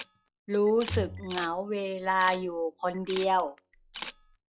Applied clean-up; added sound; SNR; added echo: classical method log-MMSE.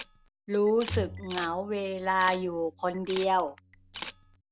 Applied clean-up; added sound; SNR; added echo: none; Camera + Bowed string instrument; 12 dB; none.